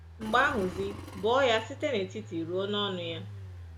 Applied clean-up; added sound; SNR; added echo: none; Engine + Engine; 13 dB; none.